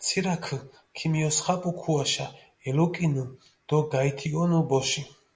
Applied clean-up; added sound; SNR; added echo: none; none; none; none.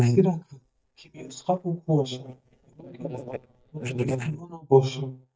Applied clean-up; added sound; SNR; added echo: neural mask model DeepFilterNet 3.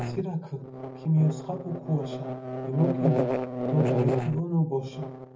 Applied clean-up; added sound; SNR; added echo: none; Buzz; 2 dB; reverberation time 0.4 s.